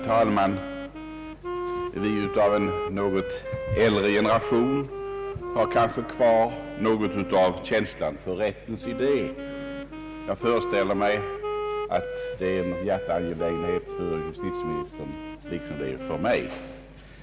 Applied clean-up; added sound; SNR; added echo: none; Wind instrument, woodwind instrument; 7 dB; none.